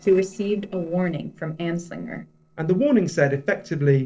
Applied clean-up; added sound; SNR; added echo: neural separator model SepFormer DNS4.